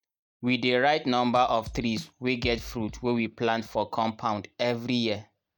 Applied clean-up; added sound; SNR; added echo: neural mask model DeepFilterNet 3.